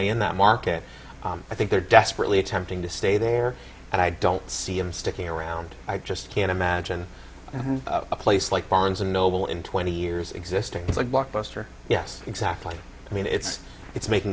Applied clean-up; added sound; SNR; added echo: none; none; none; none.